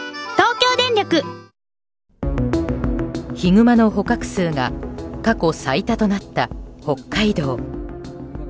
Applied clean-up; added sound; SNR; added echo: none; none; none; none.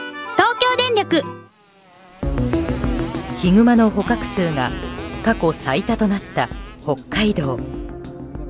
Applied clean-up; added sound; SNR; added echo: none; Motorcycle; 19 dB; none.